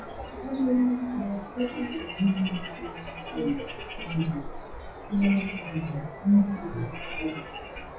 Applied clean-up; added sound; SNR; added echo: classical method WPE with log-MMSE.